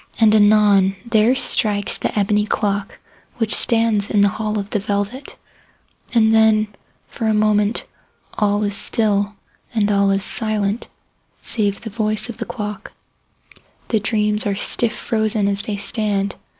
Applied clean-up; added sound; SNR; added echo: none; none; none; none.